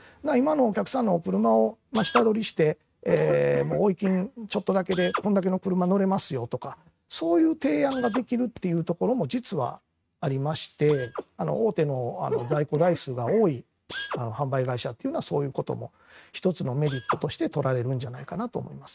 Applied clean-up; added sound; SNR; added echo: neural mask model RNNoise.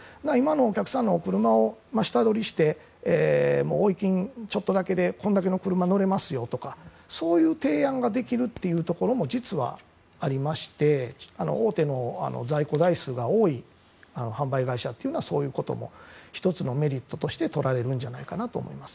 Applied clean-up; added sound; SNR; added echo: none; none; none; none.